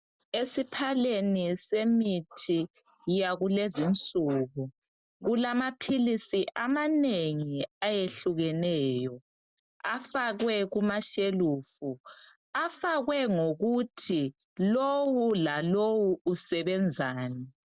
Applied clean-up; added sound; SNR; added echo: none; none; none; none.